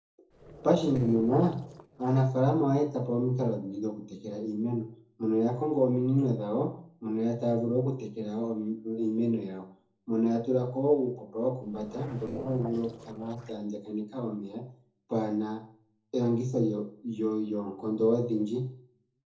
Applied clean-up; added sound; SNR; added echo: neural separator model SepFormer DNS4.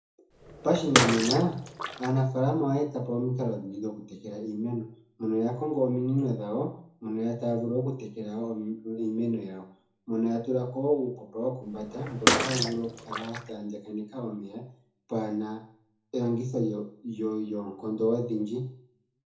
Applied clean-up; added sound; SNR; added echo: none; Bathtub (filling or washing) / Water / Splash, splatter; -1 dB; reverberation time 0.6 s.